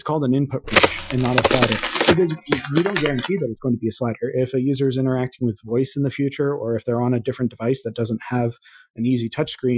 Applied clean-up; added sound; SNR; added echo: classical method Wiener filter.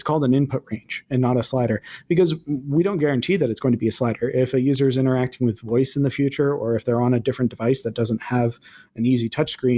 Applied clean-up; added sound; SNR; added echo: none; none; none; none.